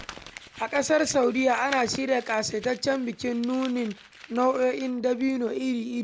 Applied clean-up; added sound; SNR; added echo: none; Crumpling, crinkling; 19 dB; none.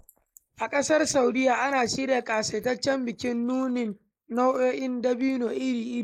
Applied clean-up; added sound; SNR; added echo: neural mask model Resemble Enhance denoiser.